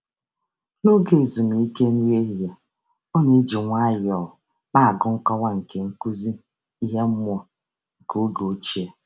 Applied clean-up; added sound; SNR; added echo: none; none; none; none.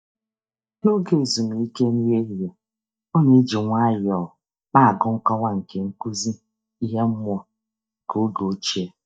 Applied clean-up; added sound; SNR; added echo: neural mask model DeepFilterNet 3.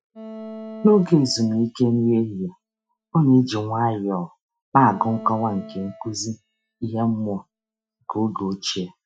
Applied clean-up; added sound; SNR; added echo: classical method Wiener filter.